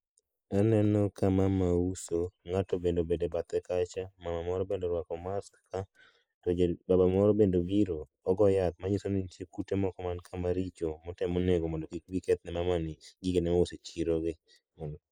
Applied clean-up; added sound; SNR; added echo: neural mask model Resemble Enhance denoiser.